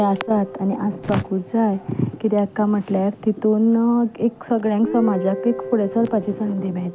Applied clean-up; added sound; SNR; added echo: none; Guitar; 14 dB; none.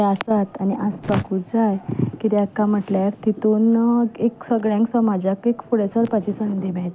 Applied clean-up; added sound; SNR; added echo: none; none; none; none.